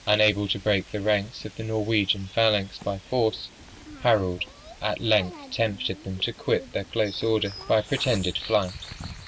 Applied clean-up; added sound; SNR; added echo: none; Bird vocalization, bird call, bird song; 17 dB; none.